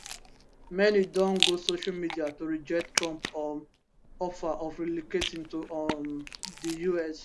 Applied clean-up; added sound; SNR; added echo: none; Rattle; 6 dB; none.